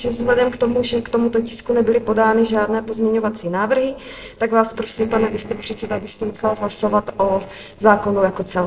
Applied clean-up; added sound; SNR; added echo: neural separator model SepFormer DNS4.